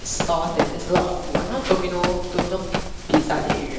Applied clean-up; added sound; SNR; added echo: none; Run; 1 dB; reverberation time 1.0 s.